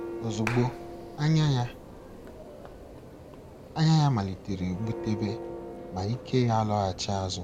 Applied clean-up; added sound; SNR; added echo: none; Clapping + Church bell; 11 dB; none.